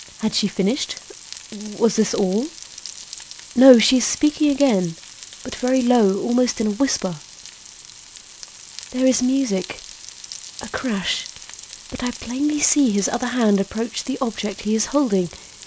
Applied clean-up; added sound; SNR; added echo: none; Frying (food); 17 dB; none.